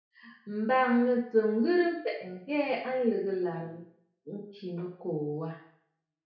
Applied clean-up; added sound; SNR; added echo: none; none; none; reverberation time 0.6 s.